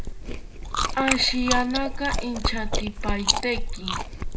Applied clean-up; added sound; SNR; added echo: none; Chewing, mastication; -1 dB; reverberation time 0.2 s.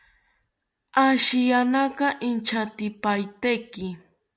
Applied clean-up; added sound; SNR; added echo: none; none; none; none.